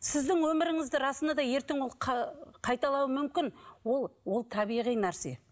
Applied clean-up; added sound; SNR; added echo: none; none; none; none.